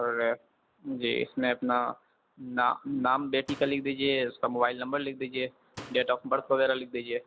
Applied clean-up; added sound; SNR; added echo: none; Slam; 19 dB; none.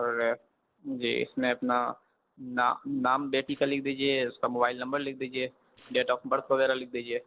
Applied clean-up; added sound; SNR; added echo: neural separator model SepFormer DNS4.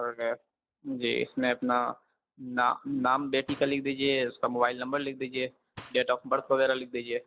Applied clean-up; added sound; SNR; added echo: neural mask model DeepFilterNet 3.